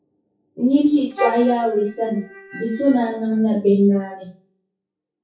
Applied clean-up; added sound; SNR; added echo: classical method WPE with log-MMSE.